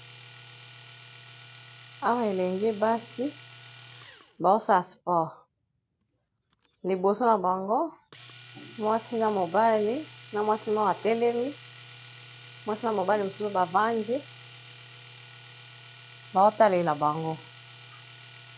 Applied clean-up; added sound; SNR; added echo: none; Domestic sounds, home sounds; 18 dB; none.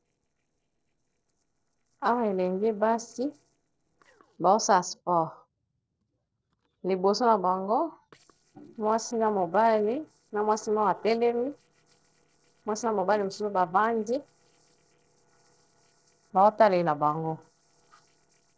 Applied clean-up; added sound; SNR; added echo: neural separator model SepFormer DNS4.